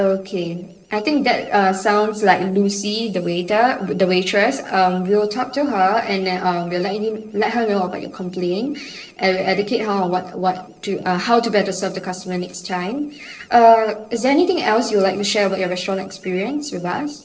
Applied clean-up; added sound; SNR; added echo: neural separator model SepFormer DNS4.